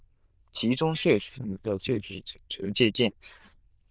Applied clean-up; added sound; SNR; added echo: neural diffusion model UNIVERSE++.